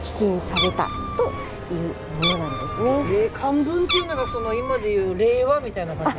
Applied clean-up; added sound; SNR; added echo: none; Meow; 5 dB; none.